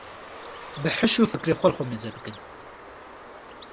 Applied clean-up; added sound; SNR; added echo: none; Bird; 14 dB; none.